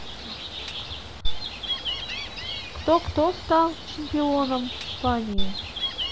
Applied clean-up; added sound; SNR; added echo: none; Gull, seagull; 2 dB; none.